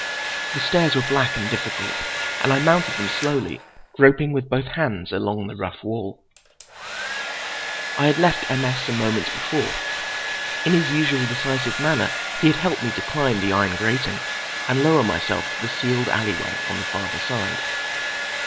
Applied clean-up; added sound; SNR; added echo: none; Domestic sounds, home sounds; 4 dB; none.